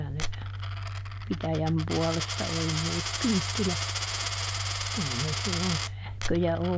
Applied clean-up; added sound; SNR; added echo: none; Coin (dropping); 3 dB; none.